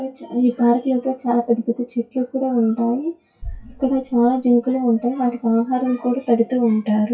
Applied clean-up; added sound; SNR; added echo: classical method WPE with log-MMSE.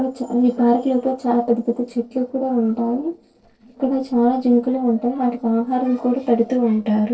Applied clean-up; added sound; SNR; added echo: neural separator model SepFormer DNS4.